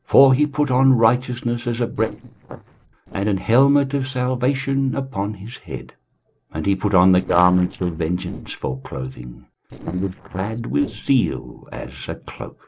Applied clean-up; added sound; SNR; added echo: neural separator model SepFormer DNS4.